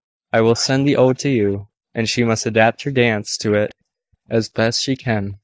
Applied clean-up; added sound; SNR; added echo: neural mask model DeepFilterNet 3.